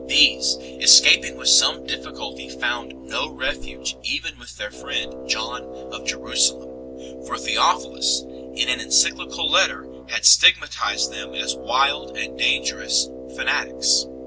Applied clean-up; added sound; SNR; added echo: none; Brass instrument; 12 dB; none.